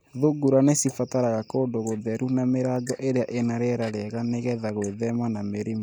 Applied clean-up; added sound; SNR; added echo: neural mask model Resemble Enhance denoiser.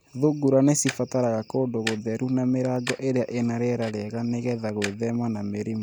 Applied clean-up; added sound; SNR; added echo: none; Tick-tock; 15 dB; none.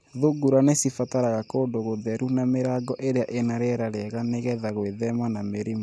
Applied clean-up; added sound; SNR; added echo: none; none; none; none.